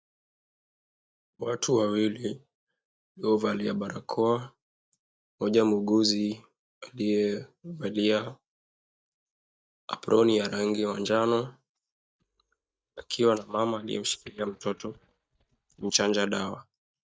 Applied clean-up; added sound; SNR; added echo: neural mask model DeepFilterNet 3.